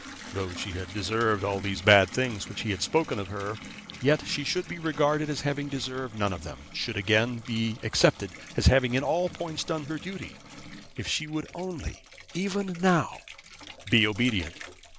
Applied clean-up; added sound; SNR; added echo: none; Bathtub (filling or washing) / Water tap, faucet; 16 dB; none.